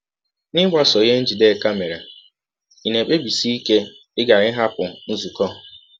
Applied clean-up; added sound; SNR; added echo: none; none; none; none.